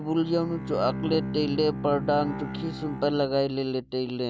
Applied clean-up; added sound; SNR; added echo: none; Bowed string instrument; 8 dB; none.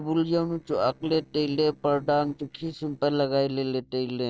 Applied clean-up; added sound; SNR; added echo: neural separator model SepFormer DNS4.